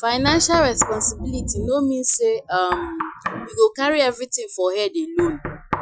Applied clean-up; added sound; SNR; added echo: classical method Wiener filter.